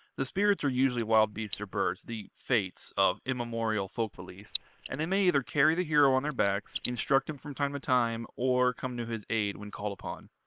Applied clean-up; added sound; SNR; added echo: neural separator model SepFormer WHAM!.